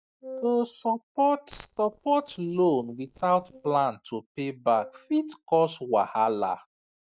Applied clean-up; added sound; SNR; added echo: neural mask model DeepFilterNet 3.